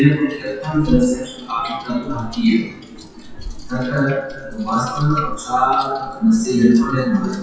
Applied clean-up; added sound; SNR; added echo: classical method WPE with log-MMSE.